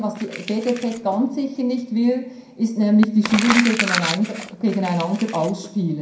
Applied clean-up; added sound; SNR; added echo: none; Crumpling, crinkling; 9 dB; reverberation time 0.5 s.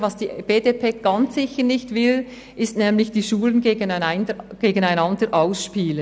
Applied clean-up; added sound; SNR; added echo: none; none; none; none.